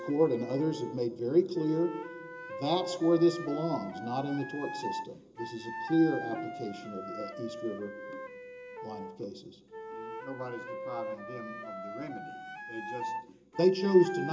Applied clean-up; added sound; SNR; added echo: none; Wind instrument, woodwind instrument; 10 dB; reverberation time 0.2 s.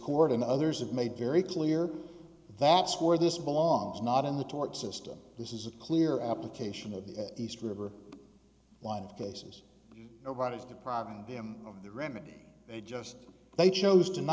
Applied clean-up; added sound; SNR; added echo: none; none; none; none.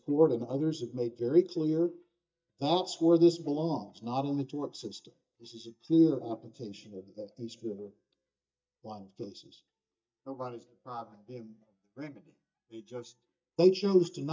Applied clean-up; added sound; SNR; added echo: neural mask model DeepFilterNet 3.